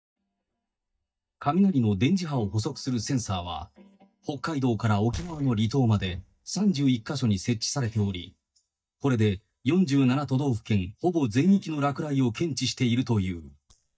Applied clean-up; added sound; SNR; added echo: neural mask model DeepFilterNet 3.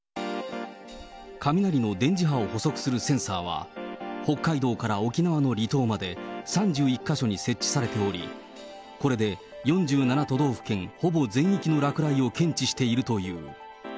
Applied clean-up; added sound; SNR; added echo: none; none; none; none.